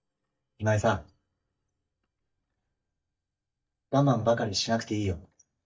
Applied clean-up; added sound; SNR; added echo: neural mask model DeepFilterNet 3.